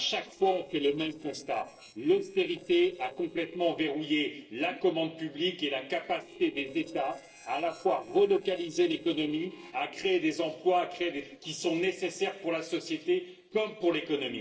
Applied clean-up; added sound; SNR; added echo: neural separator model SepFormer DNS4.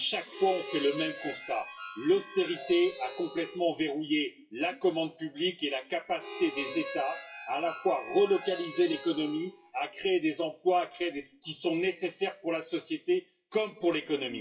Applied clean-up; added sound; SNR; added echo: classical method WPE with log-MMSE.